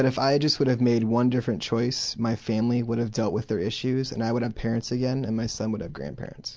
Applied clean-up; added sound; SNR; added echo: none; none; none; none.